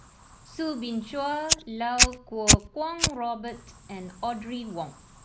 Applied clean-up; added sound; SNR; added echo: none; Fire; -4 dB; none.